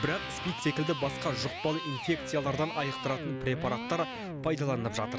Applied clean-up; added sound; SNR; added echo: none; Electric guitar; 6 dB; none.